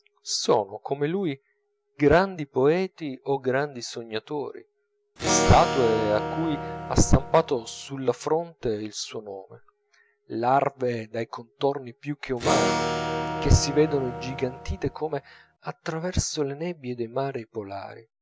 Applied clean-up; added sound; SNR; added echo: none; Acoustic guitar / Strum; 3 dB; none.